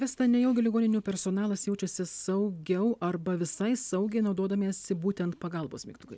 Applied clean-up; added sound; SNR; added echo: none; none; none; none.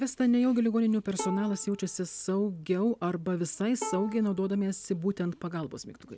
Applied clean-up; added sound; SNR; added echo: none; Bowed string instrument; 15 dB; none.